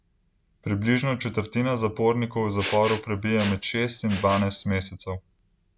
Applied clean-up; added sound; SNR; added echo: none; Respiratory sounds; 6 dB; none.